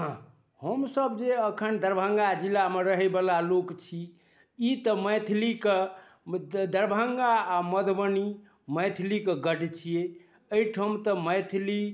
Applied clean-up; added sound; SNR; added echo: none; none; none; none.